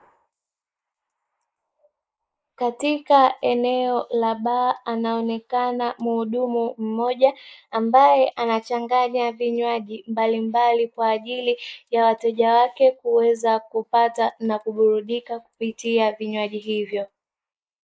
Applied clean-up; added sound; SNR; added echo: neural mask model Resemble Enhance denoiser.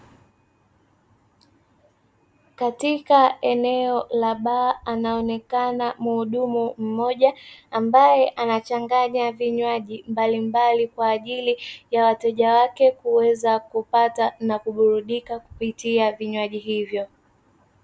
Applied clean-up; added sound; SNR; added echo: none; none; none; none.